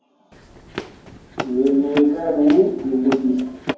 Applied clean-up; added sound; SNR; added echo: none; Run; 12 dB; reverberation time 0.9 s.